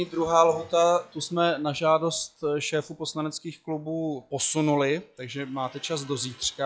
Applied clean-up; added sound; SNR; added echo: classical method log-MMSE.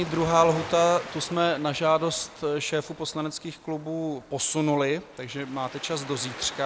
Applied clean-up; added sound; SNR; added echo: none; Waves, surf; 16 dB; none.